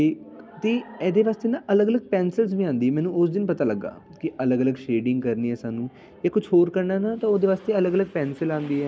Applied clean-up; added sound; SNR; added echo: none; none; none; none.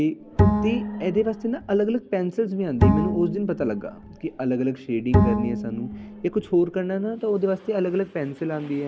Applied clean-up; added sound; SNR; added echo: none; Bowed string instrument; 0 dB; none.